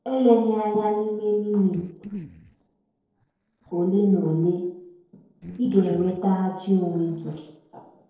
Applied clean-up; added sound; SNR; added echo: neural separator model SepFormer DNS4.